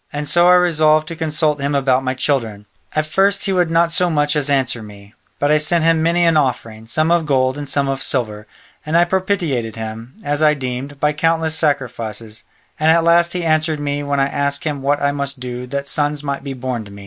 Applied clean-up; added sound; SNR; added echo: none; none; none; none.